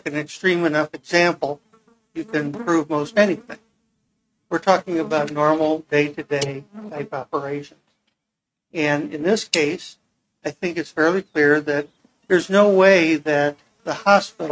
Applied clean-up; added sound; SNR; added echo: neural mask model RNNoise.